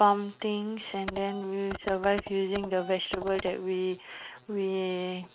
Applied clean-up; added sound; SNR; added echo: neural mask model RNNoise.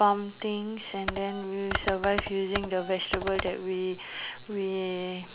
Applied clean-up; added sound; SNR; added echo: none; Computer keyboard; 6 dB; none.